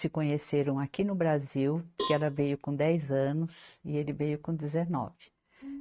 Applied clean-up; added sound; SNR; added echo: neural mask model RNNoise.